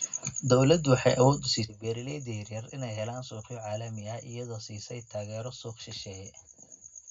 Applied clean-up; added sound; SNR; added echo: none; none; none; reverberation time 0.3 s.